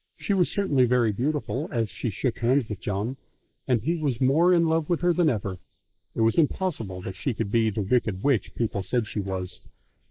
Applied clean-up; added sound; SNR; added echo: neural mask model Resemble Enhance denoiser.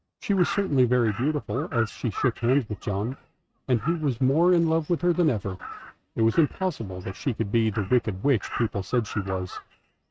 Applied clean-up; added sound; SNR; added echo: neural mask model RNNoise.